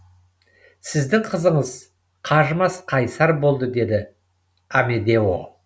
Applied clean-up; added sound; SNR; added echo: none; none; none; none.